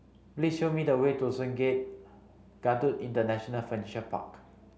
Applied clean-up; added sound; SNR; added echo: none; none; none; none.